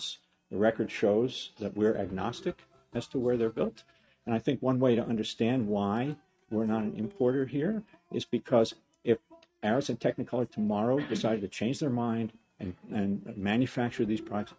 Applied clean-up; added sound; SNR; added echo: neural mask model RNNoise.